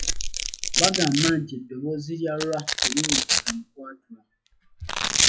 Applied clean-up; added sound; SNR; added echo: classical method log-MMSE.